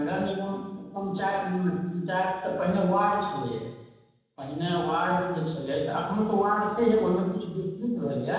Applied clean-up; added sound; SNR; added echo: none; none; none; reverberation time 1.1 s.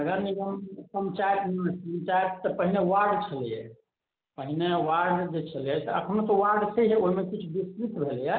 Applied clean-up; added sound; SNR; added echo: none; none; none; none.